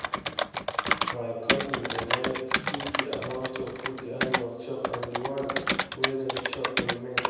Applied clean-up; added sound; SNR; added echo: none; Computer keyboard; -4 dB; reverberation time 1.0 s.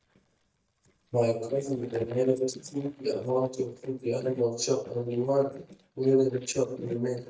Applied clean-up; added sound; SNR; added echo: neural mask model DeepFilterNet 3.